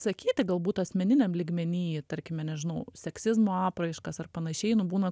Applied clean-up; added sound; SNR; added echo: none; none; none; none.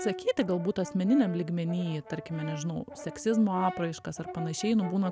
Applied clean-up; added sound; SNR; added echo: none; Brass instrument; 12 dB; none.